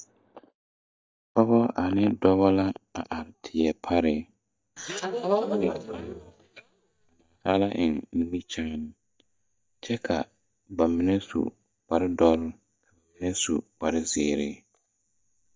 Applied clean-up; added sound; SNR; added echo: neural mask model DeepFilterNet 3.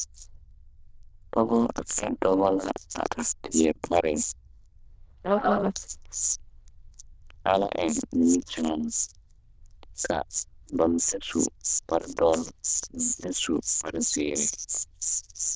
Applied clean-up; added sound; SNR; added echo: neural diffusion model UNIVERSE++.